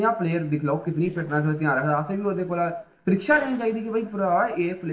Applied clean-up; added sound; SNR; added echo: neural separator model SepFormer DNS4.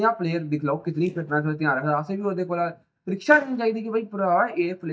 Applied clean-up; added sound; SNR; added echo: neural mask model DeepFilterNet 3.